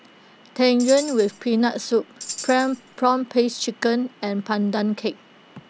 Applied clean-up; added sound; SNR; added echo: none; Tambourine; 15 dB; none.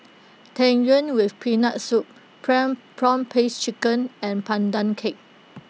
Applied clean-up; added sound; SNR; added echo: none; none; none; none.